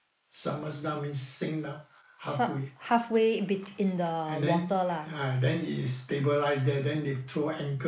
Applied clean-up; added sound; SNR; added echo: neural mask model Resemble Enhance denoiser.